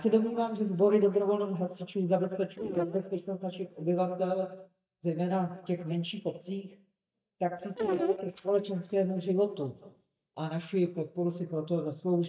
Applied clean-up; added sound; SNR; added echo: neural mask model DeepFilterNet 3.